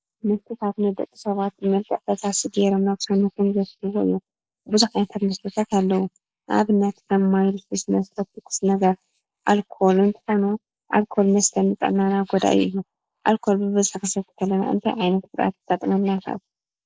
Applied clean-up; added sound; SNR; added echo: neural mask model Resemble Enhance denoiser.